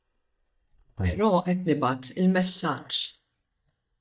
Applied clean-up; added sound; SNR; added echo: neural mask model DeepFilterNet 3.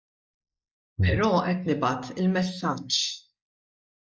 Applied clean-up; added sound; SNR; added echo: neural mask model Resemble Enhance denoiser.